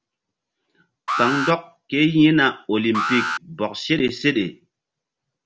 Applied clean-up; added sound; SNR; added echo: none; Alarm; 7 dB; none.